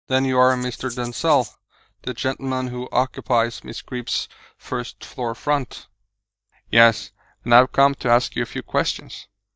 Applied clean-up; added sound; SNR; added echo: neural mask model DeepFilterNet 3.